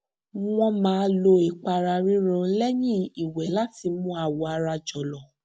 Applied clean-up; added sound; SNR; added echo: none; none; none; none.